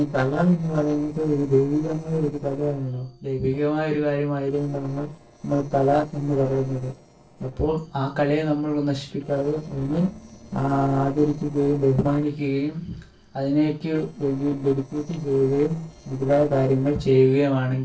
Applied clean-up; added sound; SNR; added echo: neural separator model SepFormer DNS4.